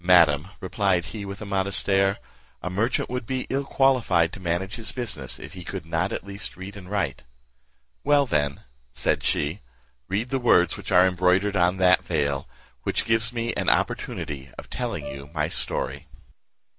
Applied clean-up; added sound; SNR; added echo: none; Brass instrument; 17 dB; none.